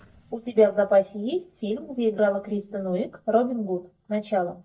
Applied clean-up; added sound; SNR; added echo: neural mask model DeepFilterNet 3.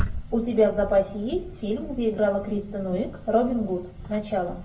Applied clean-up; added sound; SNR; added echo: none; Purr; 18 dB; reverberation time 0.2 s.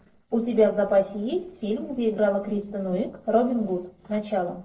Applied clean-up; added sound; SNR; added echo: neural separator model SepFormer DNS4.